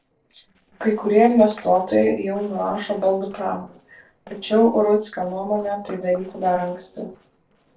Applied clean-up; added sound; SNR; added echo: neural separator model SepFormer DNS4.